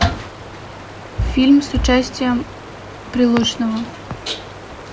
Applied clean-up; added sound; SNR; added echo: none; Stream; 16 dB; none.